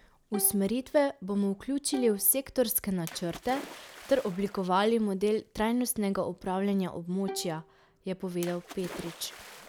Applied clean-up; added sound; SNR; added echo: none; Splash, splatter + Bowed string instrument; 17 dB; none.